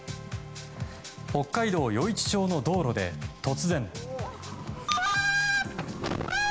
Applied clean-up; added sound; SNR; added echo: none; none; none; none.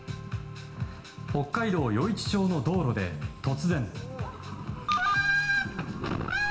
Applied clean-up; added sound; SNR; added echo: none; none; none; reverberation time 1.7 s.